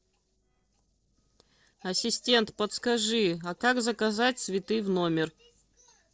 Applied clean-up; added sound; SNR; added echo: neural separator model SepFormer DNS4.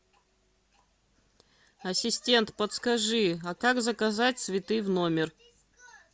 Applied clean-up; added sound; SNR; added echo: none; none; none; none.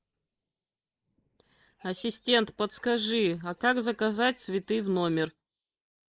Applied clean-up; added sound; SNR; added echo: neural mask model Resemble Enhance denoiser.